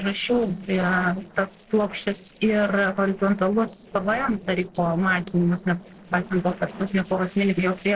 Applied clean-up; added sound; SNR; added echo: neural separator model SepFormer DNS4.